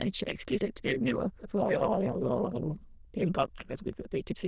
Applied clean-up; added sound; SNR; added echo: neural diffusion model UNIVERSE++.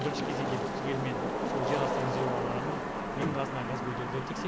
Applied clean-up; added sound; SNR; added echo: none; Wind / Rain; -3 dB; none.